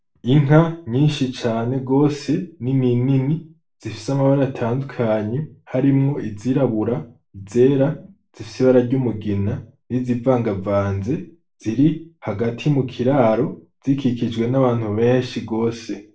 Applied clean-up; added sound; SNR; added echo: none; none; none; reverberation time 0.3 s.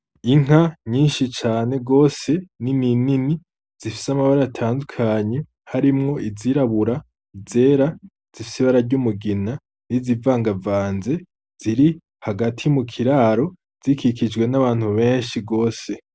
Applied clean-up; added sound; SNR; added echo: none; none; none; none.